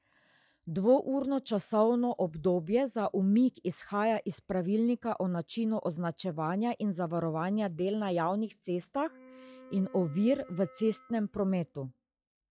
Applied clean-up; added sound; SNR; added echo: classical method log-MMSE.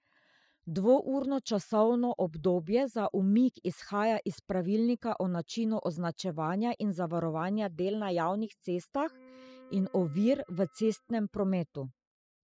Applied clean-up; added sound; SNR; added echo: classical method spectral subtraction.